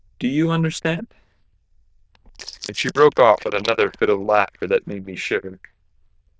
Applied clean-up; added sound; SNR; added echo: neural diffusion model UNIVERSE++.